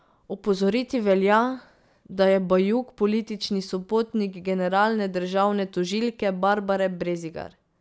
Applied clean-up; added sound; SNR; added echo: none; none; none; none.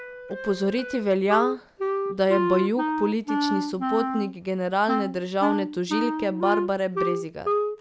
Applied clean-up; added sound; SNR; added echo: none; Wind instrument, woodwind instrument; 2 dB; none.